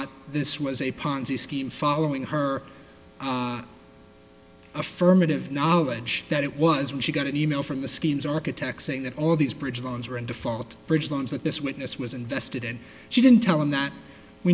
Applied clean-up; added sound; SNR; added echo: none; none; none; none.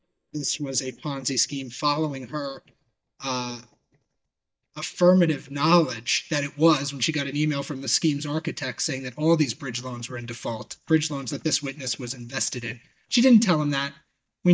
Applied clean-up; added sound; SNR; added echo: neural mask model DeepFilterNet 3.